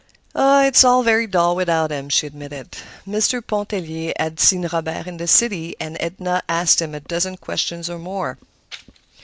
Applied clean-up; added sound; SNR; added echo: none; none; none; none.